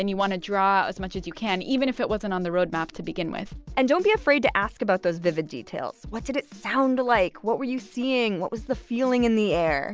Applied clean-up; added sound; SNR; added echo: none; none; none; none.